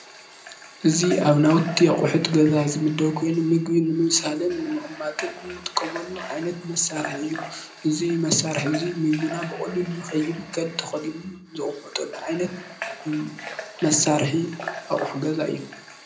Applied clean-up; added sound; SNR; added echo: none; Water tap, faucet / Water; 14 dB; reverberation time 0.5 s.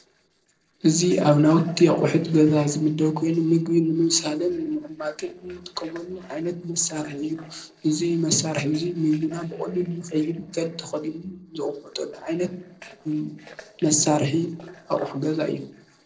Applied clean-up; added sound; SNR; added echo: neural separator model SepFormer DNS4.